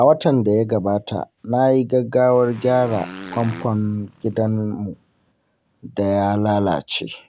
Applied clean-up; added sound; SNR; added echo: none; Motorcycle; 18 dB; none.